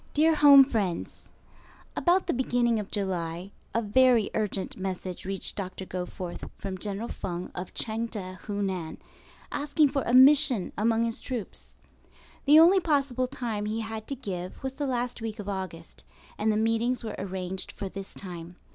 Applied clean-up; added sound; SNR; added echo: none; none; none; none.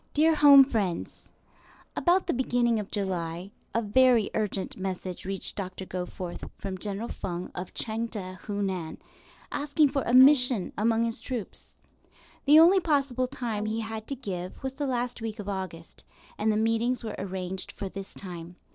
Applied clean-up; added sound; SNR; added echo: neural separator model SepFormer DNS4.